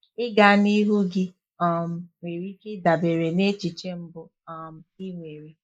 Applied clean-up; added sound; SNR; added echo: neural mask model Resemble Enhance denoiser.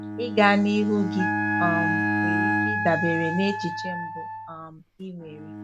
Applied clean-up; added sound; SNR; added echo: none; Bowed string instrument + Wind instrument, woodwind instrument; 1 dB; none.